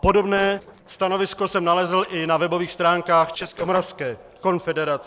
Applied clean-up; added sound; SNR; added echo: neural separator model SepFormer DNS4.